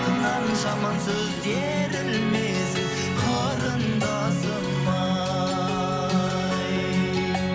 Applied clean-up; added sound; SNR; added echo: none; Guitar; 8 dB; none.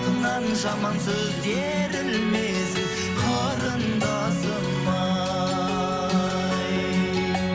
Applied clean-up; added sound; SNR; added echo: none; none; none; none.